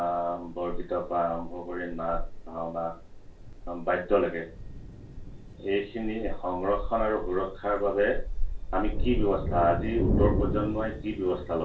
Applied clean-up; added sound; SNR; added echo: none; Thunder; 2 dB; reverberation time 0.2 s.